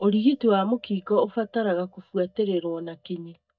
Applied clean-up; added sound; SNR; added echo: neural mask model DeepFilterNet 3.